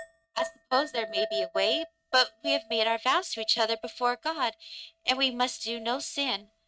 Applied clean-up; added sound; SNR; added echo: neural mask model RNNoise.